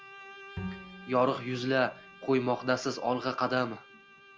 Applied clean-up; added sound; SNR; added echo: none; Bowed string instrument + Bowed string instrument; 15 dB; none.